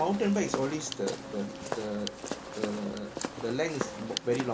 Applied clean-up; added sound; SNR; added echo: none; Walk, footsteps; 6 dB; none.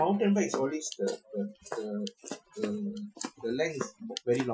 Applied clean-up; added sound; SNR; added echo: classical method Wiener filter.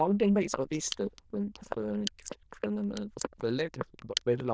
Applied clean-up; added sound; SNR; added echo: neural diffusion model UNIVERSE++.